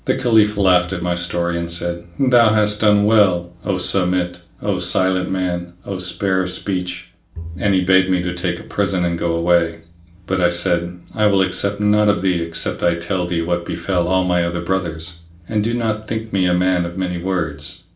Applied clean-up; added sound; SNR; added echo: none; Bowed string instrument; 18 dB; reverberation time 0.3 s.